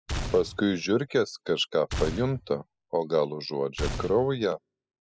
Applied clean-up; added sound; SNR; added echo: classical method spectral subtraction.